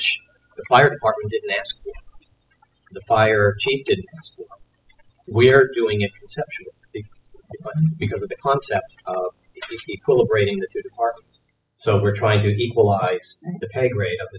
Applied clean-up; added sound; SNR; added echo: classical method spectral subtraction.